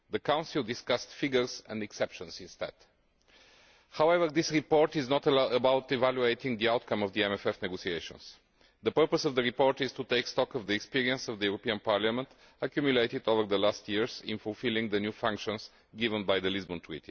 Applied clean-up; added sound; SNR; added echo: none; none; none; none.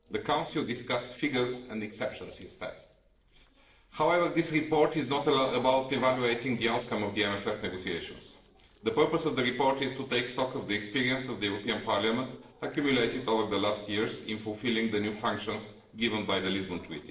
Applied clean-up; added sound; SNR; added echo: neural separator model SepFormer DNS4.